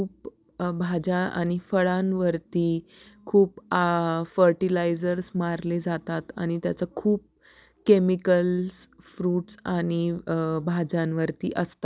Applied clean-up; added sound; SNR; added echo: none; none; none; none.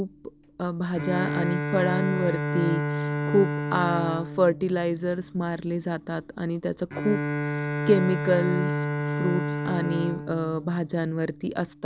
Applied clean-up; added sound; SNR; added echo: none; Bowed string instrument; 3 dB; none.